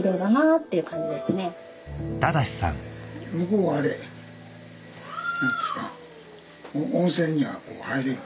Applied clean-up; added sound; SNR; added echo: none; none; none; none.